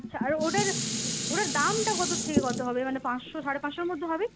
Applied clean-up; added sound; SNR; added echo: none; Dishes, pots, and pans; 2 dB; none.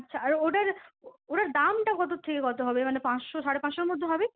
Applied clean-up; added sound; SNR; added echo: none; none; none; none.